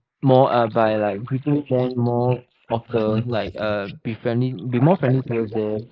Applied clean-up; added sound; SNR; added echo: neural mask model Resemble Enhance denoiser.